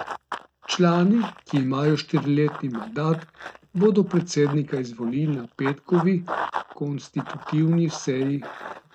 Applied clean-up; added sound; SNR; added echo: neural mask model RNNoise.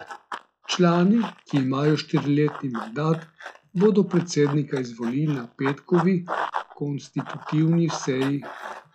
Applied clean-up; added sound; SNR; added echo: classical method log-MMSE.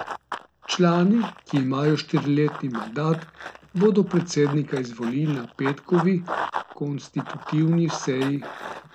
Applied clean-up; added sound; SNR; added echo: none; Run; 12 dB; none.